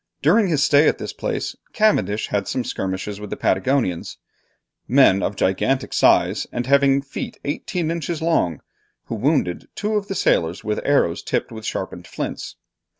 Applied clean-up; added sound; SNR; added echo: none; none; none; none.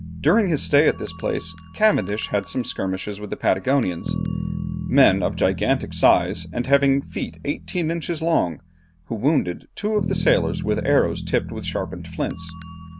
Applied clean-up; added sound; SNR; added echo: none; Bass guitar + Bell; 7 dB; none.